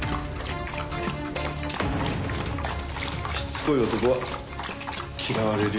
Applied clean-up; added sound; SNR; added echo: none; Dog; 8 dB; none.